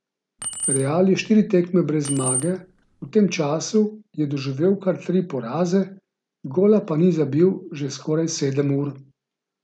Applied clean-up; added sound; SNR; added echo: none; Keys jangling; 1 dB; none.